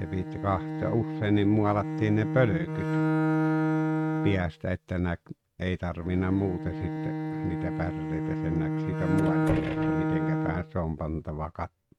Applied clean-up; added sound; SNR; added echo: neural mask model RNNoise.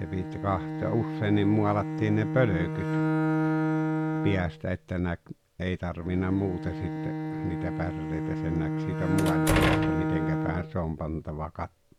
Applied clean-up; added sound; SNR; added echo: none; Door + Bowed string instrument; -1 dB; none.